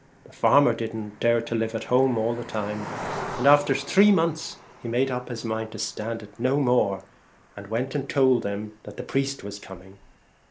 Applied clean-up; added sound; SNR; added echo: none; Cricket; 16 dB; none.